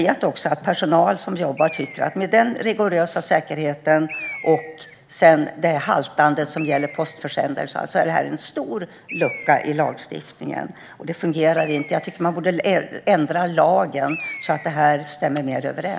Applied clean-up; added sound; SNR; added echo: none; Bird; 19 dB; none.